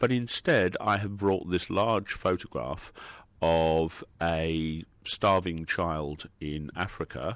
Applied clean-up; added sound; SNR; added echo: none; none; none; none.